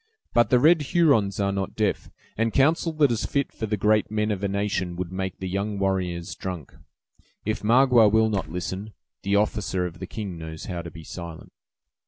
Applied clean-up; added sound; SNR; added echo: none; Slam; 16 dB; none.